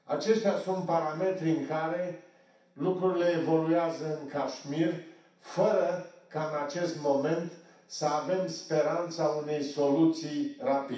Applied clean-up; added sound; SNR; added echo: none; none; none; reverberation time 0.7 s.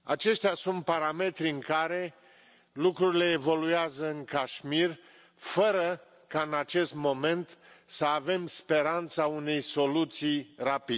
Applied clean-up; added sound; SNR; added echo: none; none; none; none.